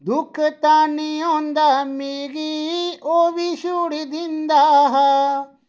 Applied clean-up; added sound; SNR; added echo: none; none; none; none.